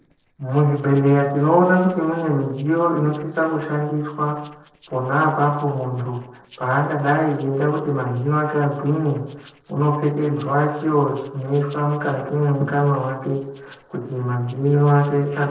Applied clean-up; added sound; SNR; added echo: neural separator model SepFormer DNS4.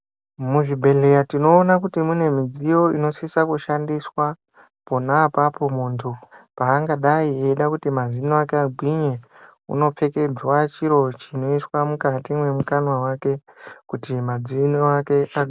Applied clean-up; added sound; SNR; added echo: none; none; none; none.